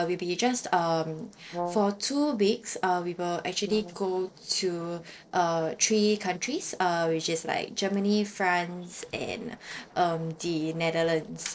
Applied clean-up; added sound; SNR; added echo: neural separator model SepFormer DNS4.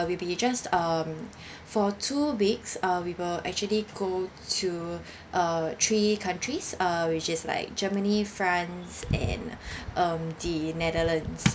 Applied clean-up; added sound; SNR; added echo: none; none; none; none.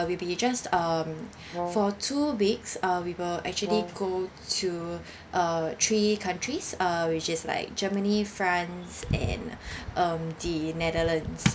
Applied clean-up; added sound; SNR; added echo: none; Brass instrument; 7 dB; none.